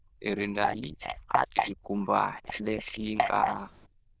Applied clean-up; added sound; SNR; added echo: neural diffusion model UNIVERSE++.